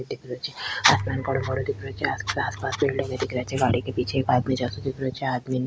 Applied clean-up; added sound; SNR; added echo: none; none; none; none.